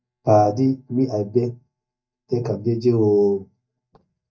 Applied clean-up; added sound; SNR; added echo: neural mask model DeepFilterNet 3.